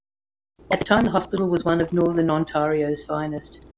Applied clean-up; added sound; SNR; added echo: none; Water / Liquid; 17 dB; none.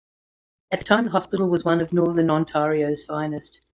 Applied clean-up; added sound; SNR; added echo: neural mask model DeepFilterNet 3.